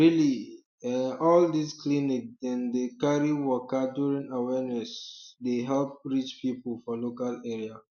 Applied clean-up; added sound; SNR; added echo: none; none; none; none.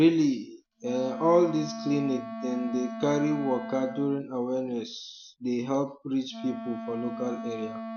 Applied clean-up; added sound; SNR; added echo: none; Wind instrument, woodwind instrument; 11 dB; none.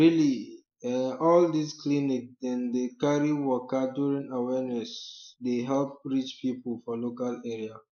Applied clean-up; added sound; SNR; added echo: neural mask model Resemble Enhance denoiser.